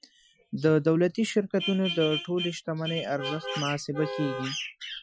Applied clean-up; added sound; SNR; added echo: classical method Wiener filter.